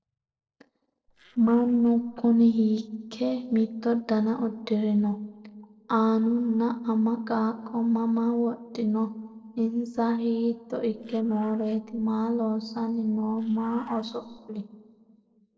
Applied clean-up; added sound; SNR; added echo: neural separator model SepFormer DNS4.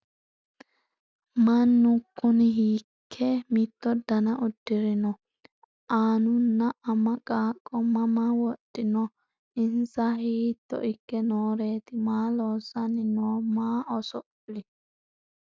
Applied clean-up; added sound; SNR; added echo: none; none; none; none.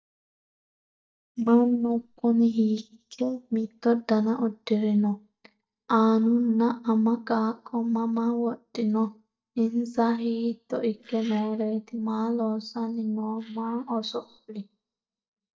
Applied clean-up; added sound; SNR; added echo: neural mask model DeepFilterNet 3.